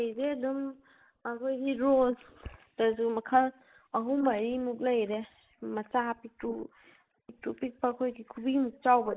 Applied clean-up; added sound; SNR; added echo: neural mask model Resemble Enhance denoiser.